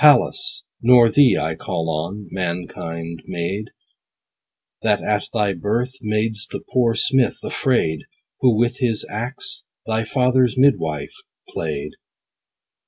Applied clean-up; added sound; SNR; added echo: none; none; none; none.